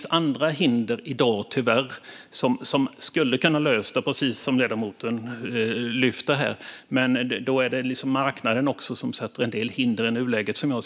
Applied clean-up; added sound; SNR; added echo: none; none; none; none.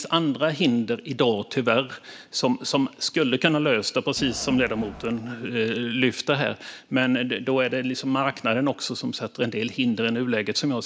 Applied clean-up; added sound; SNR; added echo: none; Crowd; 14 dB; none.